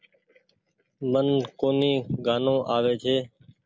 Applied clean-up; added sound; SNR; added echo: none; none; none; none.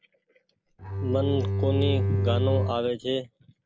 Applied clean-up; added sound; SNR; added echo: none; Bowed string instrument; -3 dB; none.